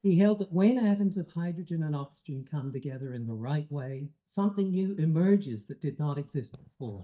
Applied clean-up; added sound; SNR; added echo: neural mask model DeepFilterNet 3.